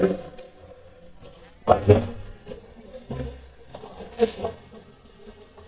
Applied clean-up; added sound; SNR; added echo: neural mask model DeepFilterNet 3.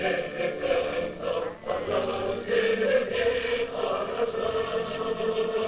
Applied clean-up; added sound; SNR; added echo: neural separator model SepFormer DNS4.